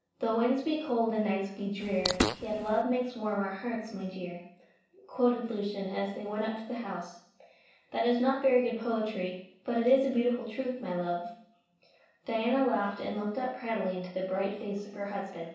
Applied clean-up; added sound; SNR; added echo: none; Fart; 2 dB; reverberation time 0.7 s.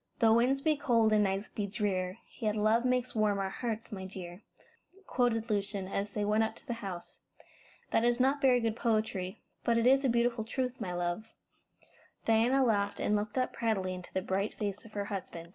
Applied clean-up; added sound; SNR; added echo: none; none; none; none.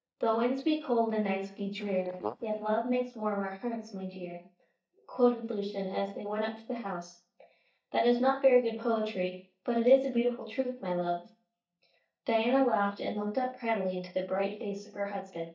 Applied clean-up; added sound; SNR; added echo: neural mask model DeepFilterNet 3.